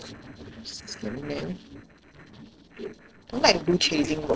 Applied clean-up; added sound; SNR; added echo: neural separator model SepFormer DNS4.